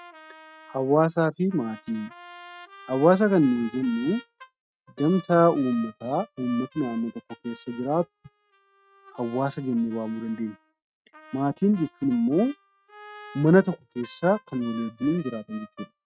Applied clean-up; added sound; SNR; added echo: neural mask model RNNoise.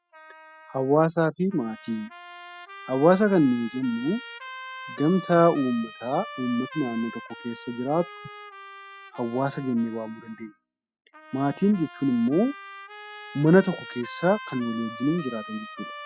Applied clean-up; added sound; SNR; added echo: classical method spectral subtraction.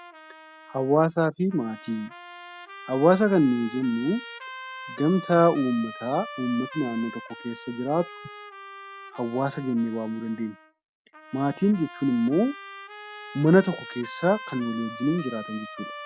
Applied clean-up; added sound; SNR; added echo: none; Trumpet; 15 dB; none.